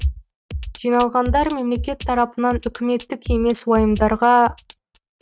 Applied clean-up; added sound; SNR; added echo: neural mask model RNNoise.